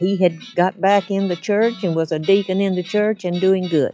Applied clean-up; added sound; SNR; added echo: classical method log-MMSE.